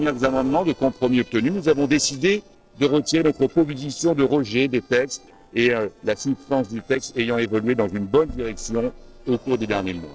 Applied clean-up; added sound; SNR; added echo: neural separator model SepFormer DNS4.